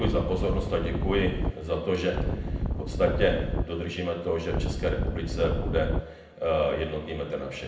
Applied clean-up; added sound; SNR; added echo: none; Wind; 0 dB; reverberation time 0.7 s.